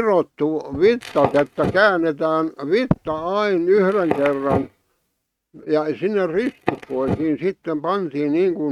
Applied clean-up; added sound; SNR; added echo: neural mask model RNNoise.